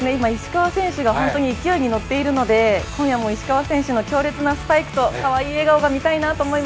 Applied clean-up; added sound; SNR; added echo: none; none; none; none.